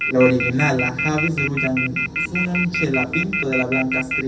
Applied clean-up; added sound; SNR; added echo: none; Telephone; 3 dB; reverberation time 0.3 s.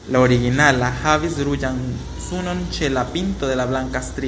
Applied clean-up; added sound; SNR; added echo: none; none; none; none.